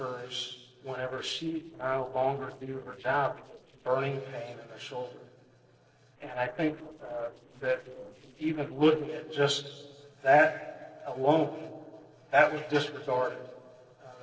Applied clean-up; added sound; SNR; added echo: neural separator model SepFormer DNS4.